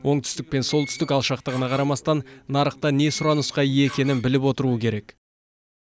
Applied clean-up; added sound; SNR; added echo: none; Door; 18 dB; none.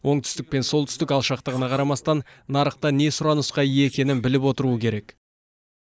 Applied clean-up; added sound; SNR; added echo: neural mask model Resemble Enhance denoiser.